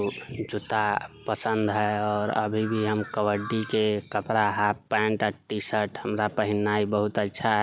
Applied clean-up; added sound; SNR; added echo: none; none; none; none.